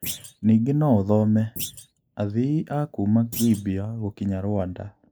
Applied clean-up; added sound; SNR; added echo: neural mask model Resemble Enhance denoiser.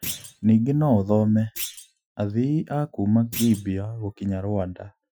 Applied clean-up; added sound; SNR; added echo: classical method Wiener filter.